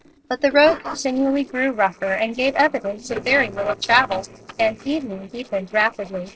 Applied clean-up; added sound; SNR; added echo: neural separator model SepFormer DNS4.